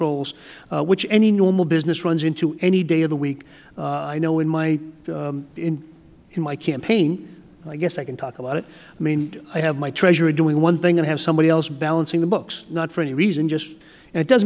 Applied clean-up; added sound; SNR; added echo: none; none; none; none.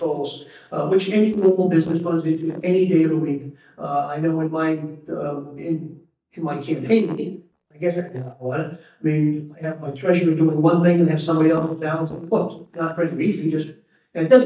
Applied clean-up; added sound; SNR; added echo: neural mask model DeepFilterNet 3.